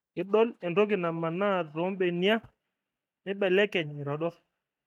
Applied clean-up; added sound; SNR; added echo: neural mask model DeepFilterNet 3.